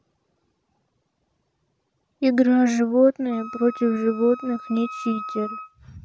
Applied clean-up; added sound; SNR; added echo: none; Wind instrument, woodwind instrument; 13 dB; none.